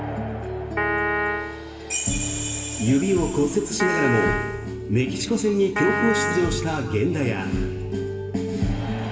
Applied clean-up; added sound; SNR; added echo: none; Piano; 1 dB; reverberation time 2.0 s.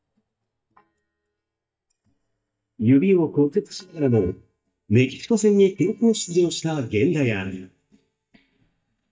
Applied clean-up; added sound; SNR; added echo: neural mask model DeepFilterNet 3.